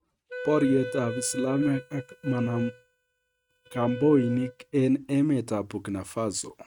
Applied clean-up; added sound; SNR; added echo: neural mask model RNNoise.